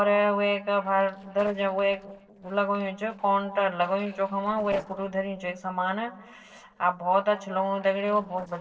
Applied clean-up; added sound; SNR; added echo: neural separator model SepFormer DNS4.